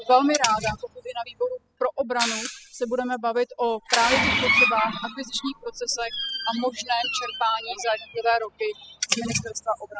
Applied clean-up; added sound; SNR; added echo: classical method spectral subtraction.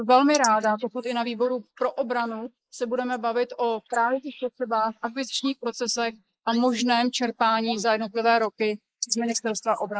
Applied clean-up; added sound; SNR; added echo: neural mask model Resemble Enhance denoiser.